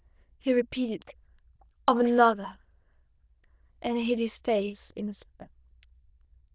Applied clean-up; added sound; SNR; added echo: neural diffusion model UNIVERSE++.